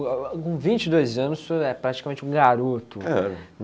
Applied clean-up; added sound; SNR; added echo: none; none; none; none.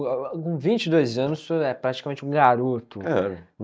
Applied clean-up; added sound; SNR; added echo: neural mask model DeepFilterNet 3.